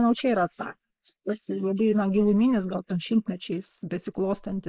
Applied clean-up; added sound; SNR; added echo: neural mask model Resemble Enhance denoiser.